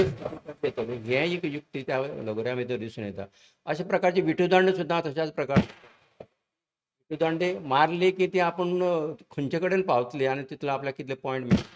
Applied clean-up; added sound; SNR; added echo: neural mask model RNNoise.